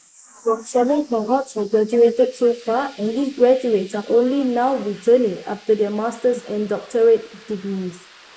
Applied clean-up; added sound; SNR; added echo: neural mask model Resemble Enhance denoiser.